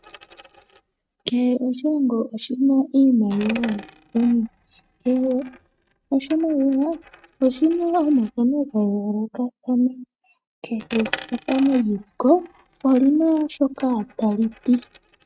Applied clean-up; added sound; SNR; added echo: neural mask model RNNoise.